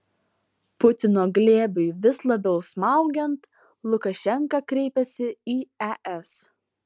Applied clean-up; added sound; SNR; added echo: none; none; none; none.